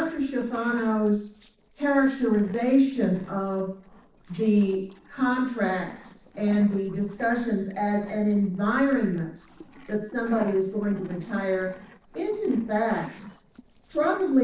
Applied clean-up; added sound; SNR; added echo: neural separator model SepFormer DNS4.